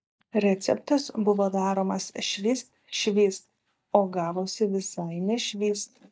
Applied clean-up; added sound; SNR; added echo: neural mask model DeepFilterNet 3.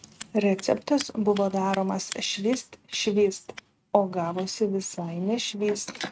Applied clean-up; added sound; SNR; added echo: neural mask model RNNoise.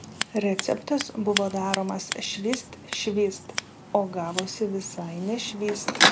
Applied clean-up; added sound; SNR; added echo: none; Scissors; 2 dB; none.